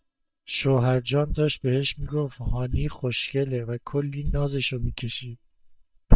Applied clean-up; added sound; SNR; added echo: neural mask model DeepFilterNet 3.